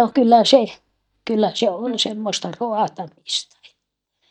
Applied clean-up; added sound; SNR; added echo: neural mask model DeepFilterNet 3.